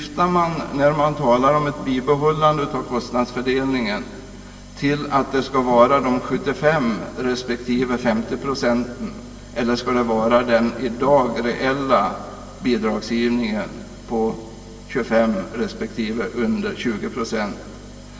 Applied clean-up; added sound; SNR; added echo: none; none; none; reverberation time 1.8 s.